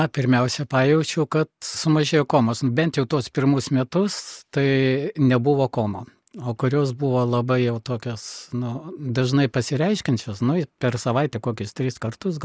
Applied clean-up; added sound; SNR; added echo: none; none; none; none.